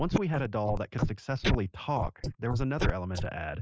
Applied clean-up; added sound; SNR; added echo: neural mask model Resemble Enhance denoiser.